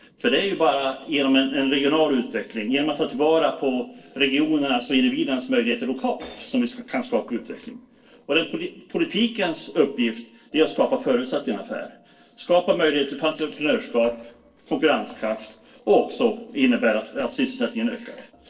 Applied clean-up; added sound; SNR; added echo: neural separator model SepFormer DNS4.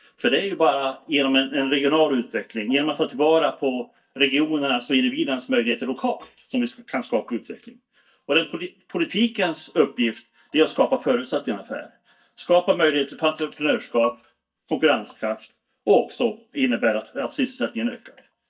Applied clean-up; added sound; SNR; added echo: neural mask model DeepFilterNet 3.